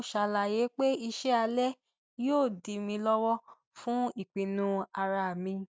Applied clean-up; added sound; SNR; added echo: none; none; none; none.